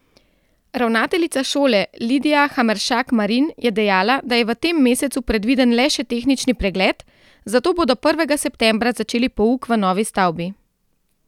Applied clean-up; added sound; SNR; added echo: none; none; none; none.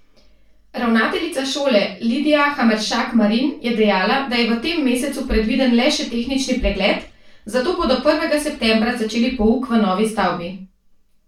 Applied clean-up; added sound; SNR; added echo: none; none; none; reverberation time 0.3 s.